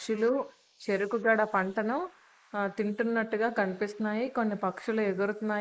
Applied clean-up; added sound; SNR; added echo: neural mask model Resemble Enhance denoiser.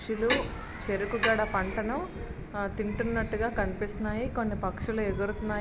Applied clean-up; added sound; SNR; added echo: none; Clock; 2 dB; none.